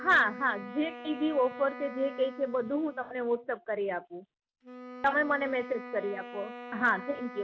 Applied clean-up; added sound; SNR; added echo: none; Wind instrument, woodwind instrument; 13 dB; none.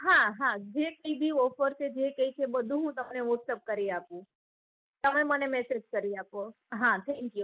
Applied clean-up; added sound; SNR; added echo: neural mask model Resemble Enhance denoiser.